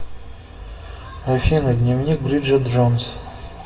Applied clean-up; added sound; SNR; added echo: none; none; none; reverberation time 0.8 s.